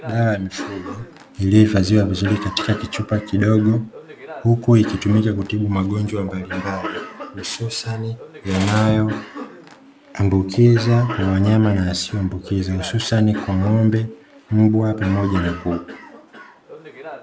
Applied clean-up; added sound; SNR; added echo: none; Cough; 15 dB; none.